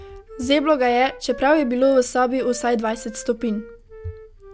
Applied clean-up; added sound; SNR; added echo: none; Wind instrument, woodwind instrument; 19 dB; none.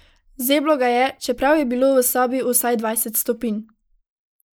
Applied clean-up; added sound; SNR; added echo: neural mask model Resemble Enhance denoiser.